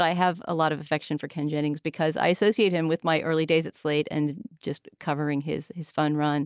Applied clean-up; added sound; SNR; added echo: none; none; none; none.